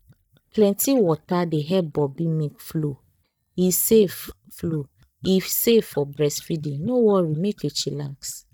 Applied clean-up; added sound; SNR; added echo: neural mask model DeepFilterNet 3.